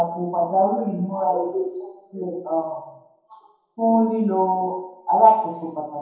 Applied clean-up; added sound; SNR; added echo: none; none; none; reverberation time 2.0 s.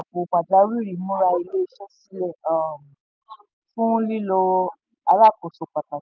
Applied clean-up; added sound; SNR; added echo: none; none; none; none.